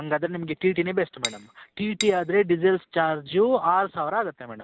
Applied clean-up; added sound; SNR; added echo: none; Cutlery, silverware / Dishes, pots, and pans; 11 dB; none.